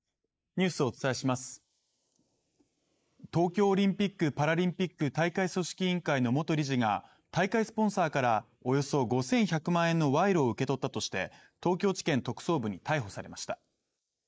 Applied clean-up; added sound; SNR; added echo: neural mask model Resemble Enhance denoiser.